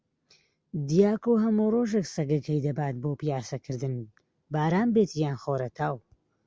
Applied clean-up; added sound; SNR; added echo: none; none; none; none.